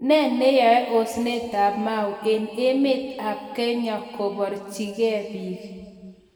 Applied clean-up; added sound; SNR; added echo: none; none; none; reverberation time 2.2 s.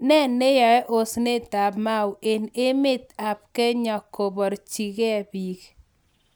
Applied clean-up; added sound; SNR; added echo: none; none; none; none.